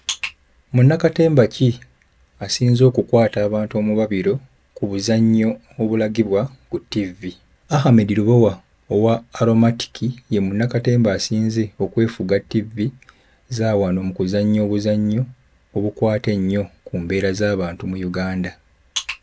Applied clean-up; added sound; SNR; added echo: none; none; none; none.